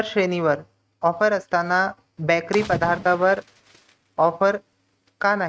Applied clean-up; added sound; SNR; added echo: neural mask model RNNoise.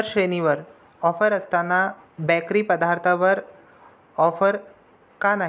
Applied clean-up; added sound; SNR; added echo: none; none; none; none.